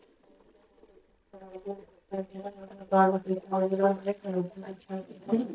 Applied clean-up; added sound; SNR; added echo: neural mask model DeepFilterNet 3.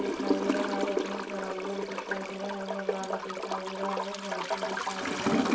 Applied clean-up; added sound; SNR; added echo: none; Toilet flush / Gurgling; -4 dB; reverberation time 0.8 s.